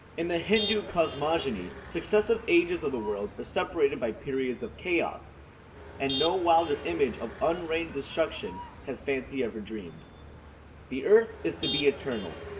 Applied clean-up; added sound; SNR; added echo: none; Motor vehicle (road); 11 dB; reverberation time 0.7 s.